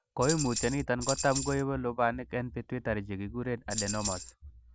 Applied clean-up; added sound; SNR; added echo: none; Tambourine; -4 dB; none.